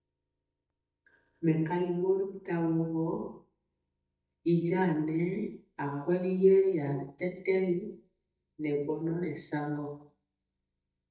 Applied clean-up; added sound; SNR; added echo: neural mask model DeepFilterNet 3.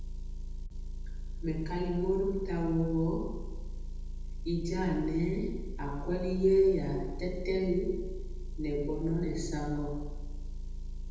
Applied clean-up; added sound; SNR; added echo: none; Motor vehicle (road) / Engine; 4 dB; reverberation time 1.1 s.